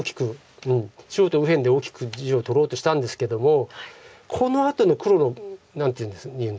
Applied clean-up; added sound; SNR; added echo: none; none; none; none.